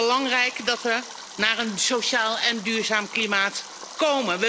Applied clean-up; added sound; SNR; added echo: none; Stream; 15 dB; none.